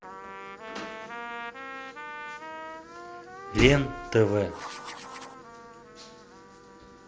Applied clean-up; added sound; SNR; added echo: none; Writing + Trumpet; 11 dB; none.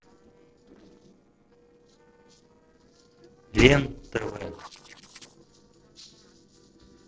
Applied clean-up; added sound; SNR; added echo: neural separator model SepFormer DNS4.